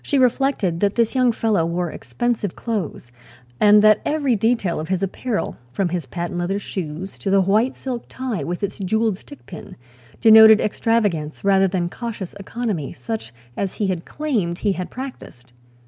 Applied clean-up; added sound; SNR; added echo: none; none; none; none.